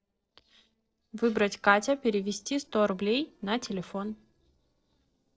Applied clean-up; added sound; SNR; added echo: neural separator model SepFormer DNS4.